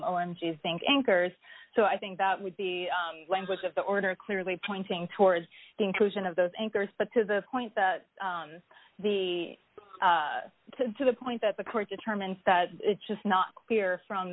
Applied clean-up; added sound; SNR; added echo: none; none; none; none.